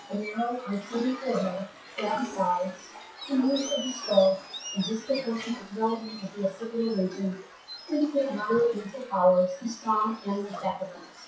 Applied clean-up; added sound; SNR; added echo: classical method WPE with log-MMSE.